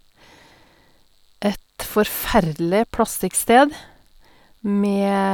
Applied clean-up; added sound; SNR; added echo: none; none; none; none.